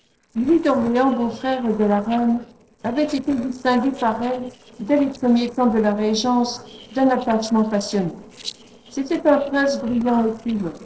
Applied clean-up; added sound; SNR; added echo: neural separator model SepFormer DNS4.